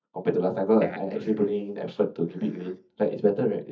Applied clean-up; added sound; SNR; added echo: neural mask model DeepFilterNet 3.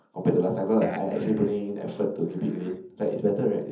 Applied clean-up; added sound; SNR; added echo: none; Breathing; 17 dB; reverberation time 0.7 s.